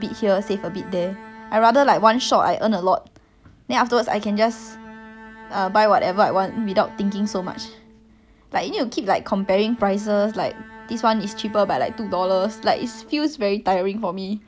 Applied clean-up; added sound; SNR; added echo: none; Bowed string instrument; 20 dB; none.